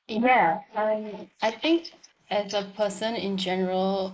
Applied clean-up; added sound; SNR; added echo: neural mask model Resemble Enhance denoiser.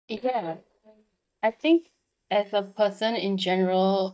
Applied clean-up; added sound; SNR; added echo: neural mask model DeepFilterNet 3.